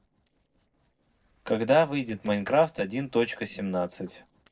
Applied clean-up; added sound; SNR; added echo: neural separator model SepFormer DNS4.